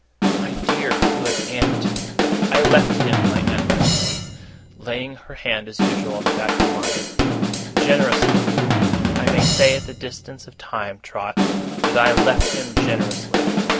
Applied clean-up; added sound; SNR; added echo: none; Drum / Drum kit; -5 dB; none.